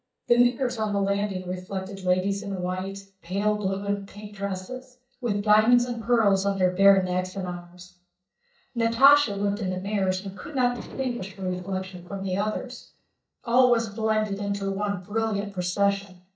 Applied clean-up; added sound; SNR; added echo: neural mask model DeepFilterNet 3.